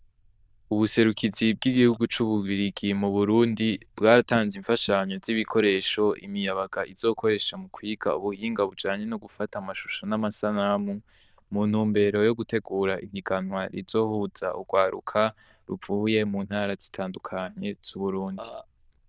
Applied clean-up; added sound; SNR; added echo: neural diffusion model UNIVERSE++.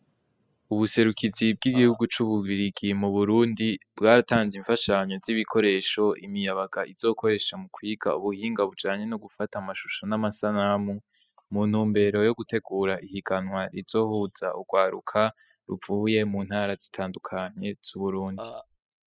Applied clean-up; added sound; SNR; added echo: classical method spectral subtraction.